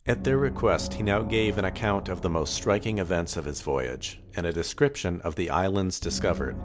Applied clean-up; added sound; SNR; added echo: none; Gong; 10 dB; none.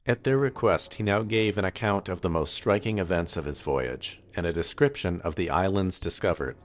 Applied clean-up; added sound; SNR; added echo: neural separator model SepFormer DNS4.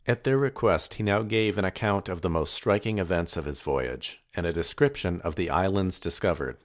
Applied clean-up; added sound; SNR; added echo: none; none; none; none.